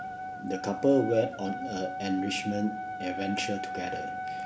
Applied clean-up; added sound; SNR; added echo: none; Wind instrument, woodwind instrument; 6 dB; none.